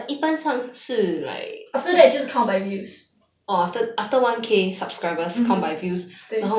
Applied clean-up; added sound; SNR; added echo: none; none; none; none.